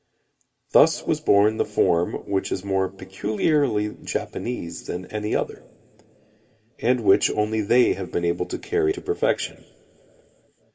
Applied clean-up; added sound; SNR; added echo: none; none; none; reverberation time 2.1 s.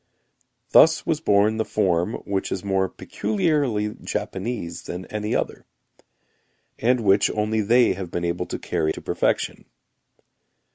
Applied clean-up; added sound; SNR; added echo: none; none; none; none.